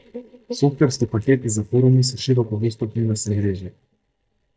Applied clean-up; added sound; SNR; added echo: neural mask model DeepFilterNet 3.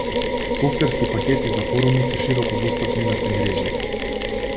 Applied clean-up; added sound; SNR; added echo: none; Mechanisms; -1 dB; reverberation time 0.9 s.